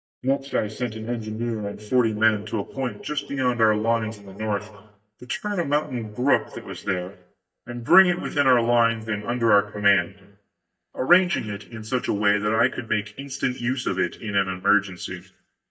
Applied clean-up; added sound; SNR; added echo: neural mask model DeepFilterNet 3.